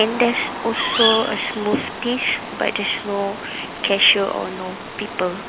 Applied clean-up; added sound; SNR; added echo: none; Bird vocalization, bird call, bird song; 6 dB; none.